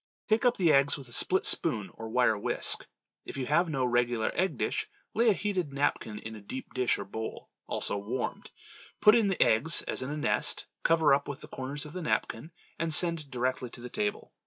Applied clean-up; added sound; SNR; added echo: neural mask model DeepFilterNet 3.